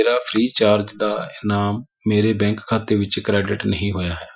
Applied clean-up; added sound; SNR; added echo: classical method Wiener filter.